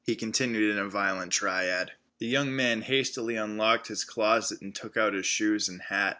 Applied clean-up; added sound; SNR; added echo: none; none; none; none.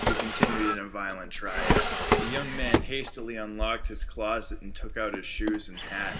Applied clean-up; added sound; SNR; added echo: none; Drawer open or close; -4 dB; reverberation time 2.1 s.